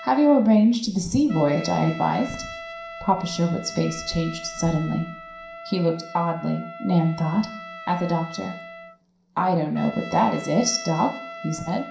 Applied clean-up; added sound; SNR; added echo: none; Trumpet; 15 dB; reverberation time 0.5 s.